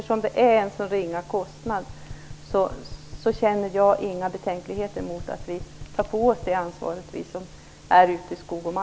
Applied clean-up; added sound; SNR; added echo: none; Knock; 16 dB; none.